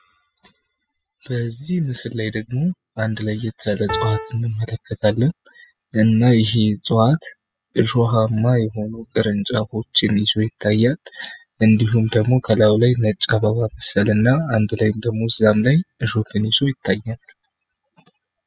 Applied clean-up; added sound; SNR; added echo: classical method spectral subtraction.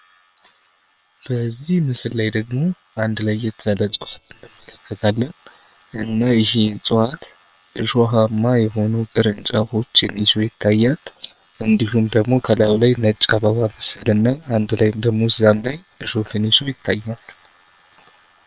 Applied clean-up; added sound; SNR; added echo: neural separator model SepFormer WHAM!.